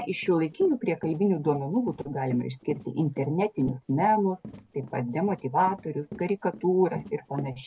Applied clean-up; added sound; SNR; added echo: none; Run; 18 dB; none.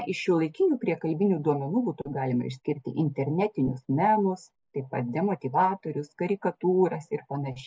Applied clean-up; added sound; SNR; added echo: none; none; none; none.